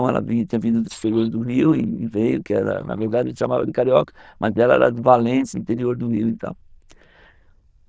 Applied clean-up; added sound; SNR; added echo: neural diffusion model UNIVERSE++.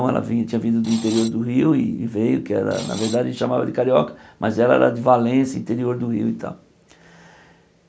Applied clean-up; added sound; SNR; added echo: none; Screech; 14 dB; none.